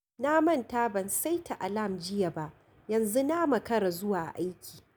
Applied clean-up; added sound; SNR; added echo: none; none; none; none.